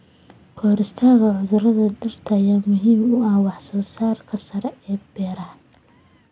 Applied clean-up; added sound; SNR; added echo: none; none; none; none.